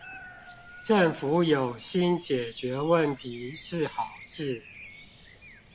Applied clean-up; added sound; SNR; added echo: none; Bird vocalization, bird call, bird song; 19 dB; none.